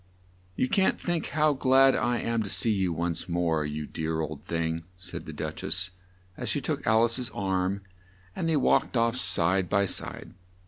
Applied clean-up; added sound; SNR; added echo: none; none; none; none.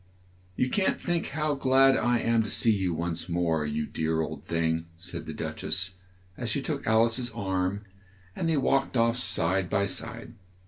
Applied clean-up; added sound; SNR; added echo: none; none; none; reverberation time 0.2 s.